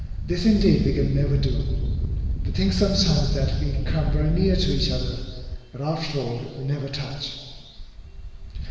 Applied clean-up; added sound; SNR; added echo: none; Wind; 2 dB; reverberation time 1.6 s.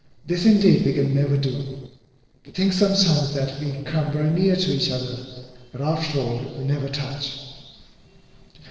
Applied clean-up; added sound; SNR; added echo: neural separator model SepFormer DNS4.